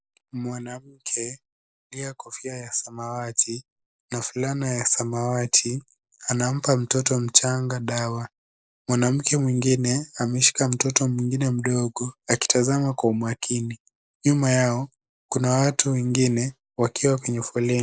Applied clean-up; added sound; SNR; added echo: neural mask model Resemble Enhance denoiser.